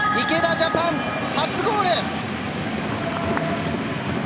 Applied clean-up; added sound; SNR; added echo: none; none; none; none.